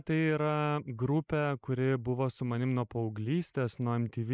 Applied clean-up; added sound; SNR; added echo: neural mask model Resemble Enhance denoiser.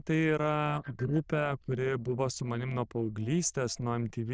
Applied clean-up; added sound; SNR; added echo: neural diffusion model UNIVERSE++.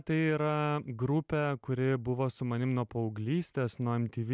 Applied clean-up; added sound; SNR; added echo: none; none; none; none.